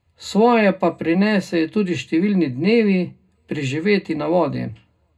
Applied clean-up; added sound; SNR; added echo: none; none; none; reverberation time 0.2 s.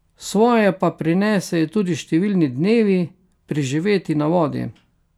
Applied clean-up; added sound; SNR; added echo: none; none; none; none.